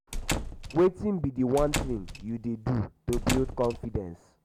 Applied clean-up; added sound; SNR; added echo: none; Squeak / Slam / Wood; 5 dB; none.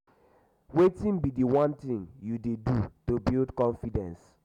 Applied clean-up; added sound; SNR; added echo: none; none; none; none.